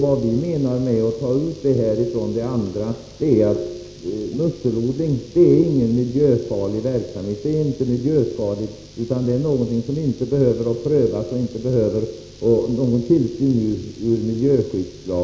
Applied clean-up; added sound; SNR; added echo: none; none; none; none.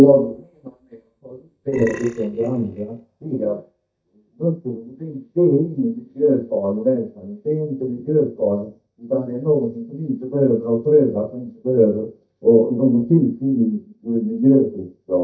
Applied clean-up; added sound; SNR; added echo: neural mask model DeepFilterNet 3.